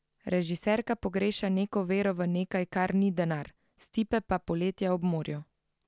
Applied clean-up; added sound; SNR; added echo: none; none; none; none.